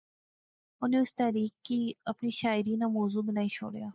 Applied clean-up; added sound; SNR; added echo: neural mask model Resemble Enhance denoiser.